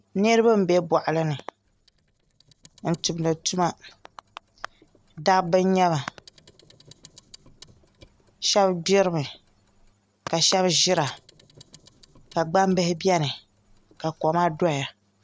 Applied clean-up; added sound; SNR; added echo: neural separator model SepFormer DNS4.